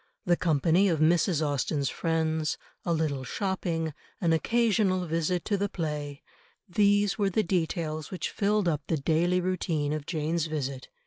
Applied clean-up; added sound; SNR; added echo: none; none; none; none.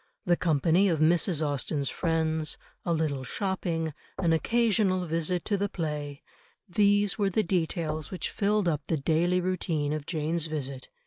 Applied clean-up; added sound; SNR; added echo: none; Knock / Wood / Percussion; 18 dB; none.